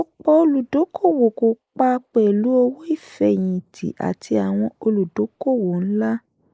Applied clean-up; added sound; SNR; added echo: neural mask model Resemble Enhance denoiser.